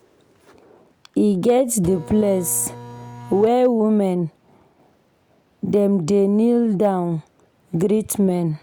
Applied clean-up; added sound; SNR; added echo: none; Printer; 15 dB; none.